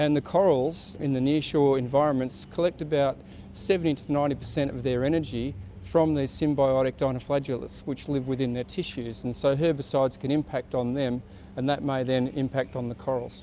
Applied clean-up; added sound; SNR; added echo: none; none; none; none.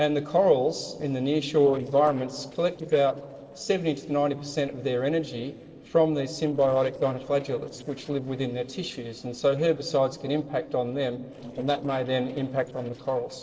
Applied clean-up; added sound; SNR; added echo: neural separator model SepFormer DNS4.